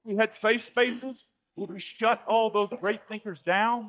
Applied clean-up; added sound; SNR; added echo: neural mask model DeepFilterNet 3.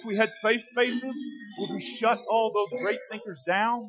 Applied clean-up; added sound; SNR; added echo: classical method Wiener filter.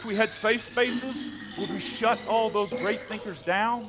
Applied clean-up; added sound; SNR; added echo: none; Fill (with liquid); 9 dB; none.